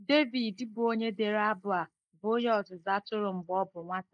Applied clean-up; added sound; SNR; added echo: neural mask model Resemble Enhance denoiser.